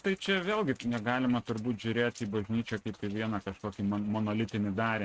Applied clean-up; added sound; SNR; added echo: neural mask model RNNoise.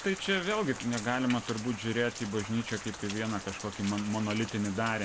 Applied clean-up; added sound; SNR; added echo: none; Rain; 11 dB; none.